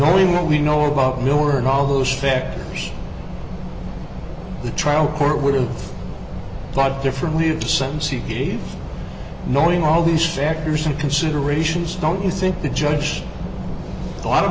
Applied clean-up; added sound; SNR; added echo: none; none; none; none.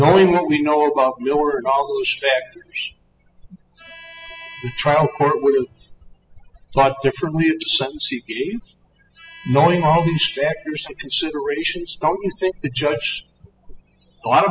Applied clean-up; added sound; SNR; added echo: classical method spectral subtraction.